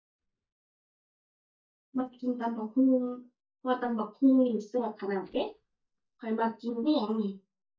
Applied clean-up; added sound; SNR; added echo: neural mask model DeepFilterNet 3.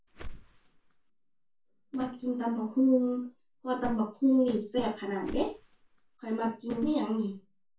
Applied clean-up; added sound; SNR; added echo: none; Whoosh, swoosh, swish; 12 dB; reverberation time 0.2 s.